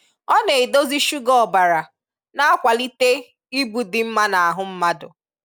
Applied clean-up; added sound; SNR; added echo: none; none; none; none.